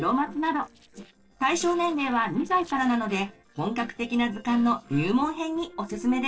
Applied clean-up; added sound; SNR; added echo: neural separator model SepFormer DNS4.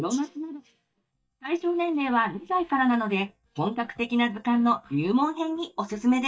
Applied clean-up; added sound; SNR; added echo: neural mask model DeepFilterNet 3.